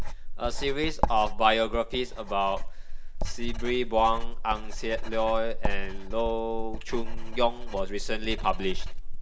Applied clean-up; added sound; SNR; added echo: none; Writing; -2 dB; reverberation time 0.3 s.